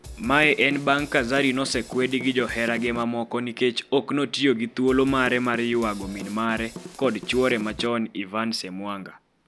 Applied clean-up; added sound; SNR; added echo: none; Drum / Drum kit; 15 dB; none.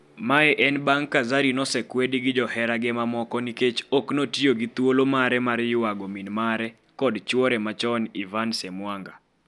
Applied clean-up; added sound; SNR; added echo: none; none; none; none.